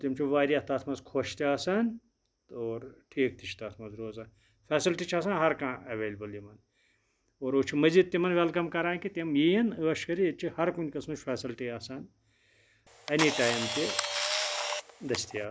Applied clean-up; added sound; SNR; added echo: none; Camera; 3 dB; none.